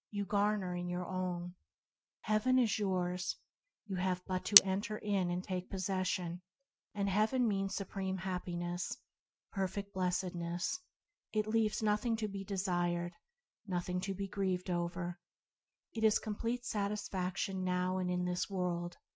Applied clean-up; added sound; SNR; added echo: neural mask model RNNoise.